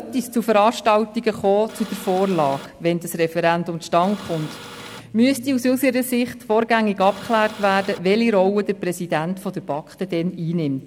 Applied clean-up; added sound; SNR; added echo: none; Printer; 16 dB; none.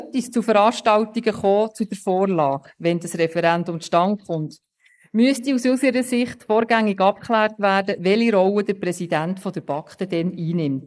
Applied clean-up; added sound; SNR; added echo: neural mask model Resemble Enhance denoiser.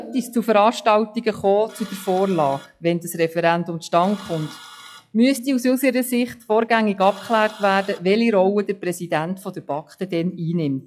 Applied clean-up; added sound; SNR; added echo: classical method log-MMSE.